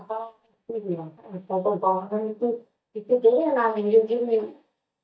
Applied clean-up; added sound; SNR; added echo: neural mask model DeepFilterNet 3.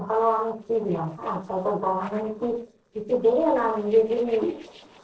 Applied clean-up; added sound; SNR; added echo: neural separator model SepFormer DNS4.